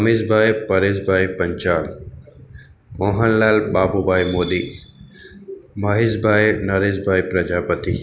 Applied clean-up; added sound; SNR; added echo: none; none; none; none.